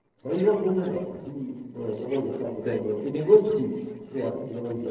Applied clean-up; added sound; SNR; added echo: neural separator model SepFormer DNS4.